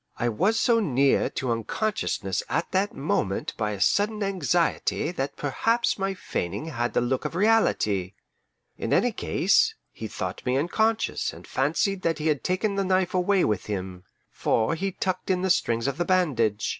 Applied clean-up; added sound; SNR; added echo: none; none; none; none.